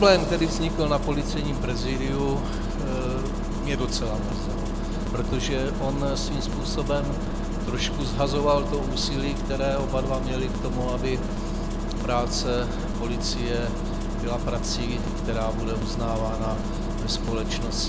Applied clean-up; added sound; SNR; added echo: none; Engine starting; -1 dB; none.